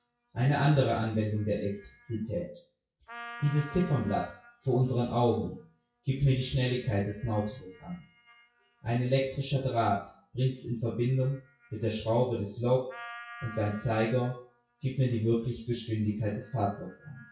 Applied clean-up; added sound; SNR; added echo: classical method WPE with log-MMSE.